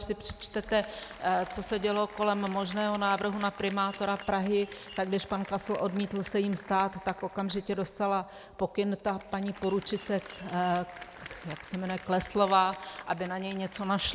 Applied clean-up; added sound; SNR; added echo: none; Mechanisms + Applause; 18 dB; none.